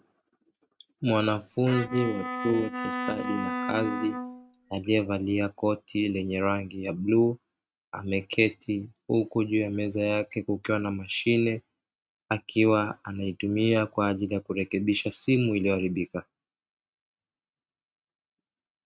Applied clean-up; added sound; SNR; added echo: neural mask model RNNoise.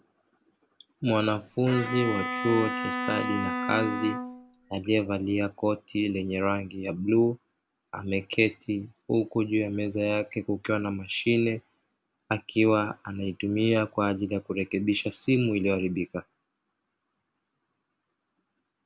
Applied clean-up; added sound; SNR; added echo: none; Bowed string instrument; 4 dB; none.